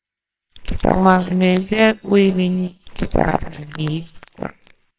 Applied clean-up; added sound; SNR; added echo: neural separator model SepFormer WHAMR!.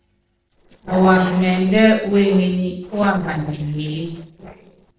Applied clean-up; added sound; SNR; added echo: neural separator model SepFormer DNS4.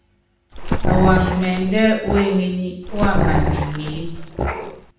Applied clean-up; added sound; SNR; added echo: none; Growling; 0 dB; reverberation time 0.8 s.